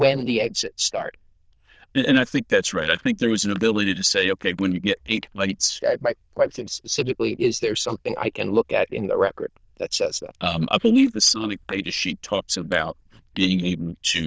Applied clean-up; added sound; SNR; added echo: neural diffusion model UNIVERSE++.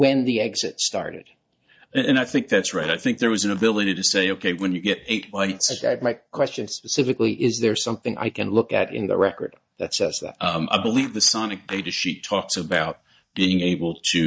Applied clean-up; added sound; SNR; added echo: neural mask model DeepFilterNet 3.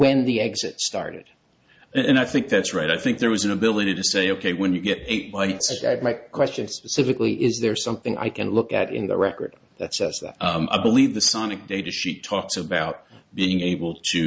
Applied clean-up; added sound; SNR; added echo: none; none; none; none.